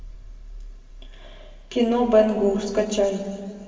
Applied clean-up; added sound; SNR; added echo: none; none; none; reverberation time 2.0 s.